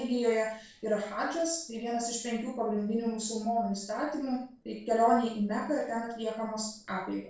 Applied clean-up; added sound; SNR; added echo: neural separator model SepFormer DNS4.